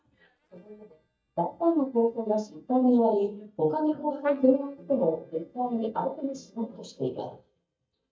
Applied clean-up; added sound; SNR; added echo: neural mask model DeepFilterNet 3.